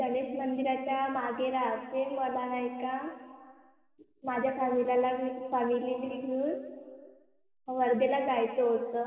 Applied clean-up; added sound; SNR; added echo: none; none; none; reverberation time 1.8 s.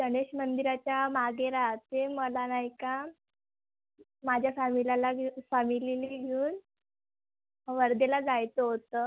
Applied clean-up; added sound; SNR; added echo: none; none; none; none.